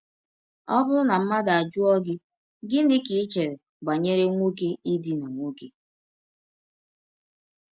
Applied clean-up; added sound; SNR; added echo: none; none; none; none.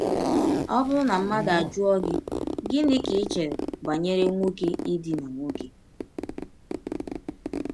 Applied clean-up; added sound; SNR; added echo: none; Zipper (clothing); 4 dB; none.